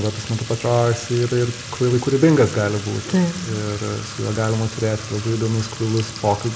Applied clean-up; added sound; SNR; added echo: none; Fill (with liquid) / Trickle, dribble / Sink (filling or washing); 13 dB; reverberation time 0.9 s.